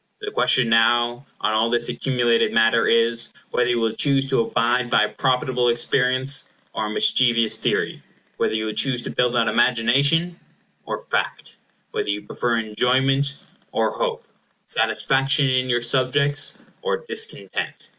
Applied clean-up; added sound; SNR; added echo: none; none; none; none.